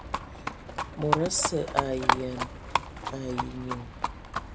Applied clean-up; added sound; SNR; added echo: none; Livestock, farm animals, working animals; -2 dB; none.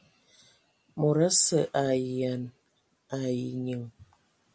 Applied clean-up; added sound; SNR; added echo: none; none; none; none.